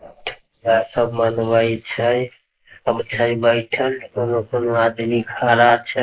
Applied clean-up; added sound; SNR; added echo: neural mask model Resemble Enhance denoiser.